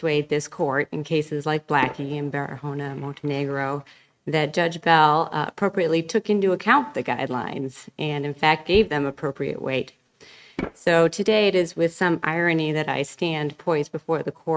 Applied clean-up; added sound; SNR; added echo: neural mask model RNNoise.